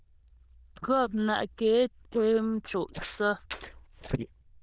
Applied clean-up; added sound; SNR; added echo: neural diffusion model UNIVERSE++.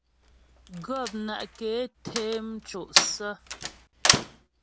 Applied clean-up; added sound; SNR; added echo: none; Slam; -4 dB; none.